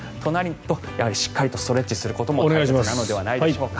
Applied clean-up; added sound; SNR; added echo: none; none; none; none.